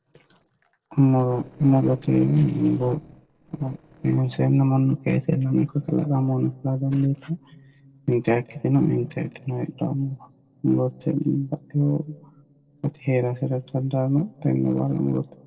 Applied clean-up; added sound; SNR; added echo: neural separator model SepFormer DNS4.